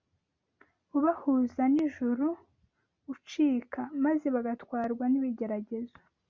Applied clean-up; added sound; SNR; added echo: none; none; none; none.